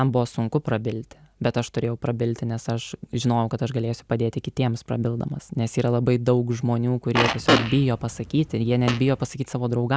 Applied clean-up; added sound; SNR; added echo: none; Fart; 2 dB; none.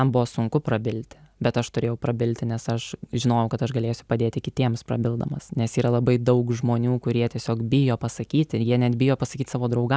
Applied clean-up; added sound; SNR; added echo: none; none; none; none.